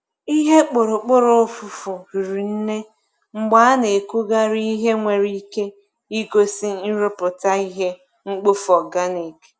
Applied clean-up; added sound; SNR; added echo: none; none; none; none.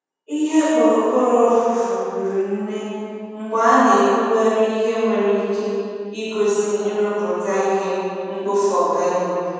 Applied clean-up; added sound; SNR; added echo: none; none; none; reverberation time 2.1 s.